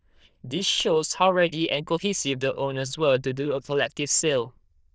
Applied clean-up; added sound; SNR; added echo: neural diffusion model UNIVERSE++.